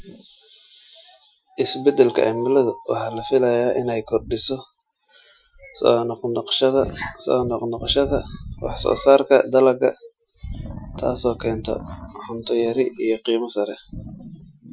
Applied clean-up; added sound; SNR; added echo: classical method Wiener filter.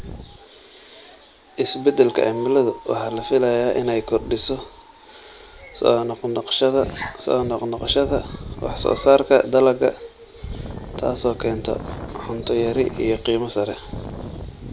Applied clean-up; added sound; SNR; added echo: none; Wind; 14 dB; none.